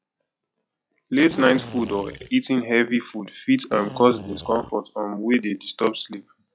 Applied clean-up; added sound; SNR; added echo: classical method log-MMSE.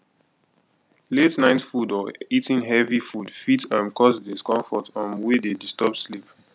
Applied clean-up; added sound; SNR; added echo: none; none; none; none.